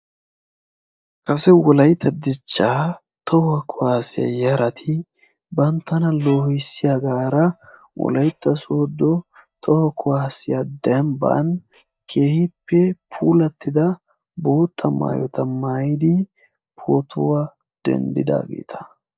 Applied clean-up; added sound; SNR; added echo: neural mask model DeepFilterNet 3.